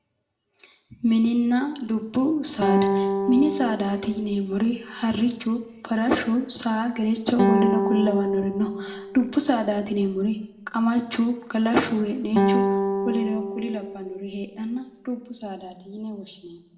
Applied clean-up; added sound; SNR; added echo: none; Guitar; 2 dB; reverberation time 0.8 s.